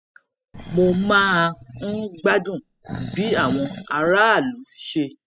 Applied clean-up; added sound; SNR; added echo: classical method spectral subtraction.